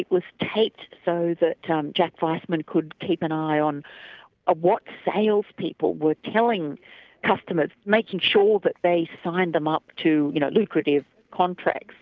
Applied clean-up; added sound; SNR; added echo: none; none; none; none.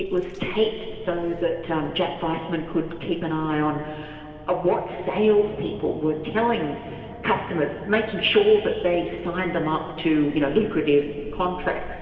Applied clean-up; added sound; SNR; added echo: none; Aircraft; 16 dB; reverberation time 2.6 s.